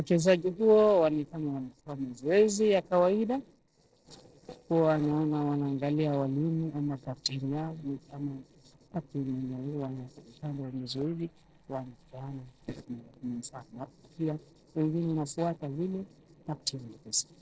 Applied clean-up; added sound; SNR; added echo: neural separator model SepFormer DNS4.